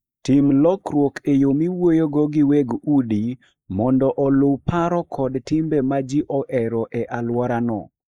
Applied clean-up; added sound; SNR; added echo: neural mask model Resemble Enhance denoiser.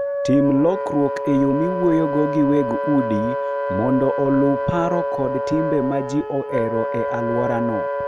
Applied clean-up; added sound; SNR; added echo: none; Wind instrument, woodwind instrument; 3 dB; none.